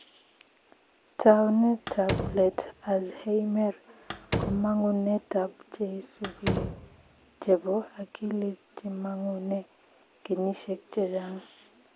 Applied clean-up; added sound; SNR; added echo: none; Slam; 6 dB; none.